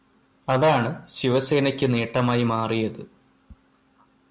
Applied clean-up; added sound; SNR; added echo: none; none; none; none.